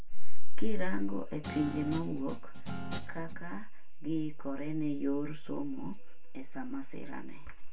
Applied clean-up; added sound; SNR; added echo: none; Guitar; 18 dB; reverberation time 0.2 s.